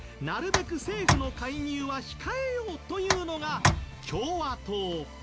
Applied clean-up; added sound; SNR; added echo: none; Tick; -2 dB; none.